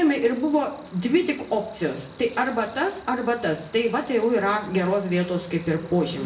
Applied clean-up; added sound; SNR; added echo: none; Cricket; 18 dB; reverberation time 0.5 s.